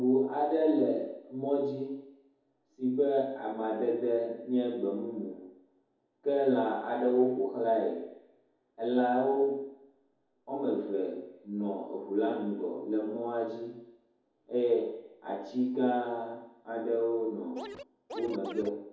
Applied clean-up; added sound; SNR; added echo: none; Scratching (performance technique); 11 dB; reverberation time 2.0 s.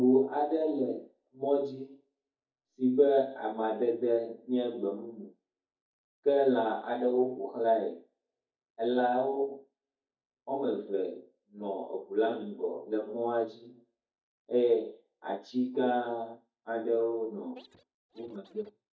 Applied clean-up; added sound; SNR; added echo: neural mask model DeepFilterNet 3.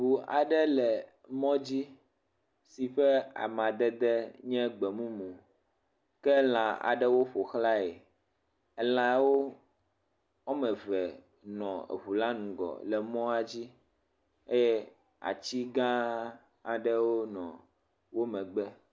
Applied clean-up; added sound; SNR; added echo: none; none; none; none.